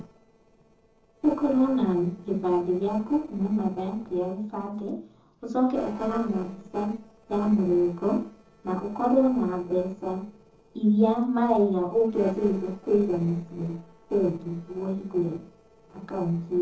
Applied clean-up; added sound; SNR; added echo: neural separator model SepFormer DNS4.